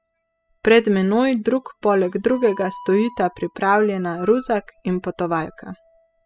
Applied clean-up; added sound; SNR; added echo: classical method spectral subtraction.